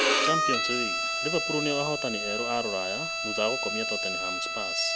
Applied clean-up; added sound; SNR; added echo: none; Bowed string instrument; -3 dB; none.